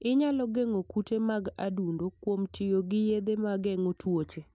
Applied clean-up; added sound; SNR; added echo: none; none; none; none.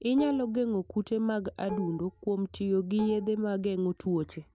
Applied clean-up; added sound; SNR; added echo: none; Dishes, pots, and pans; 15 dB; none.